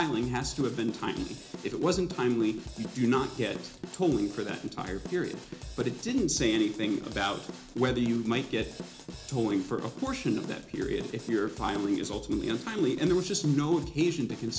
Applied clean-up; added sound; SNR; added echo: none; Drum / Drum kit; 13 dB; reverberation time 0.4 s.